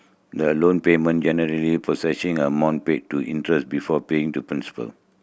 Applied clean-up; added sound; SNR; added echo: none; none; none; none.